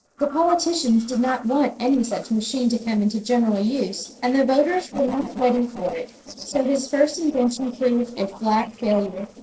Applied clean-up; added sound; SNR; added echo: neural separator model SepFormer DNS4.